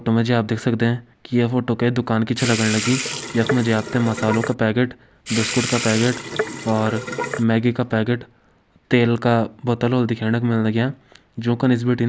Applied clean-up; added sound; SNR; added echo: none; Sink (filling or washing) / Water tap, faucet; 6 dB; none.